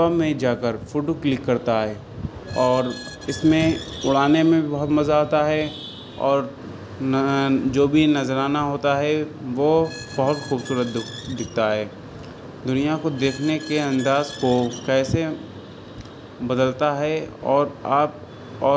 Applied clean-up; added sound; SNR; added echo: none; Squeak; 19 dB; none.